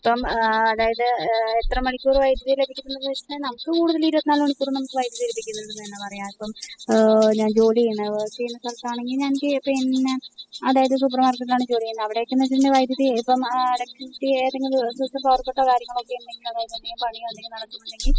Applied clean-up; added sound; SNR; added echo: classical method spectral subtraction.